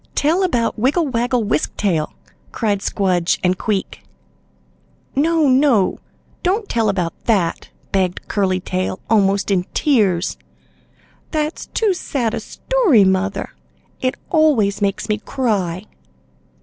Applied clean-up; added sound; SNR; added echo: none; none; none; none.